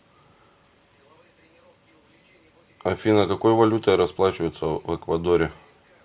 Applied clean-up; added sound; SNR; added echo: none; none; none; none.